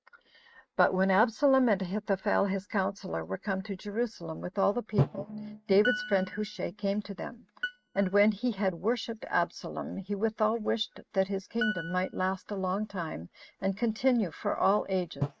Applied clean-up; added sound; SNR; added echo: neural mask model RNNoise.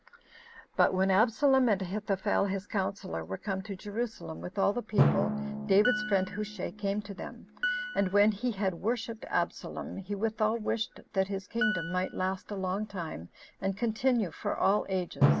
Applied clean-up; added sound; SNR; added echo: none; Drum + Piano; 6 dB; none.